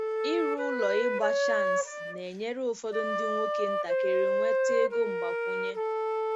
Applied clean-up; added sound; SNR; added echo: none; Wind instrument, woodwind instrument; -5 dB; none.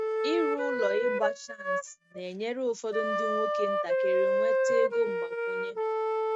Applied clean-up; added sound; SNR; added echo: neural mask model RNNoise.